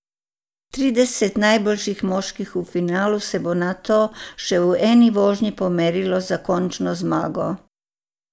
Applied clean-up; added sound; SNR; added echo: none; none; none; none.